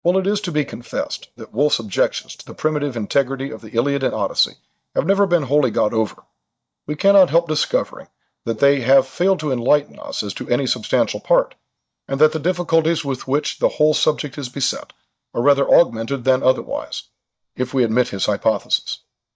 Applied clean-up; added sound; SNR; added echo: neural mask model DeepFilterNet 3.